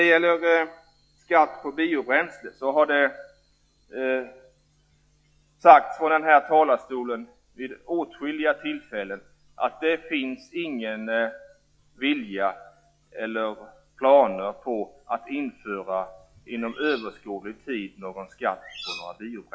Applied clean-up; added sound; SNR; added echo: classical method log-MMSE.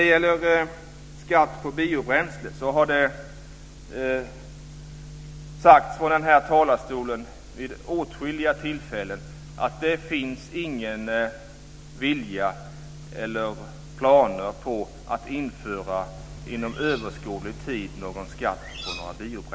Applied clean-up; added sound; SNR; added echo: none; Bird; 17 dB; none.